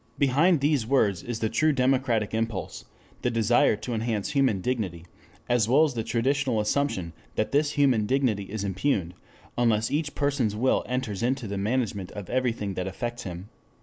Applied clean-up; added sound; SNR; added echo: none; none; none; none.